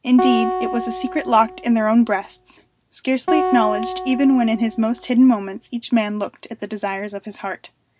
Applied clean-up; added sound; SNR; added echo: none; Acoustic guitar; 6 dB; none.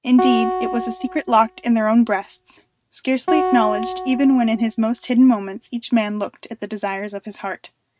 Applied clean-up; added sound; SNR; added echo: neural mask model RNNoise.